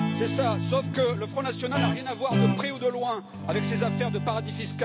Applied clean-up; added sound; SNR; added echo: none; Guitar; -1 dB; none.